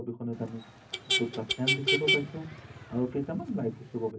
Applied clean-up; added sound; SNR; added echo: none; Motor vehicle (road); -1 dB; reverberation time 0.3 s.